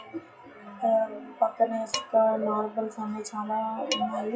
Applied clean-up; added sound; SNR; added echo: classical method WPE with log-MMSE.